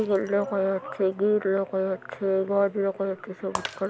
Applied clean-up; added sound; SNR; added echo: none; Shatter; 18 dB; none.